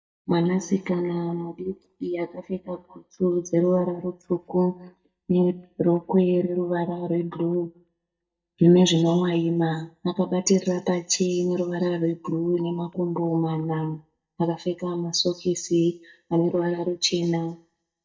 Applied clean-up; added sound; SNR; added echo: neural mask model DeepFilterNet 3.